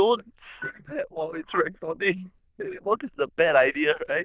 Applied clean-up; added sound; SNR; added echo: neural diffusion model UNIVERSE++.